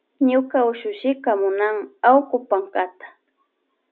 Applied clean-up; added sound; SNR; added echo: none; none; none; none.